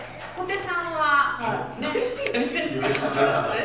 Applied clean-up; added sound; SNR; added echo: none; Scissors; 16 dB; reverberation time 0.9 s.